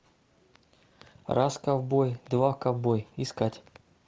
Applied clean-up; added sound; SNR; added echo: none; none; none; none.